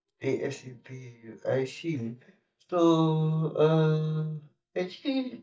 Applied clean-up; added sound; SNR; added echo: neural mask model DeepFilterNet 3.